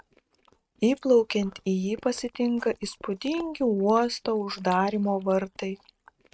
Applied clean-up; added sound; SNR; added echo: neural mask model RNNoise.